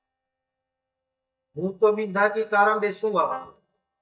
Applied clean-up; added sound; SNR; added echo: neural mask model DeepFilterNet 3.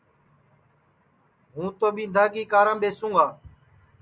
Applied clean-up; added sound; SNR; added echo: none; none; none; none.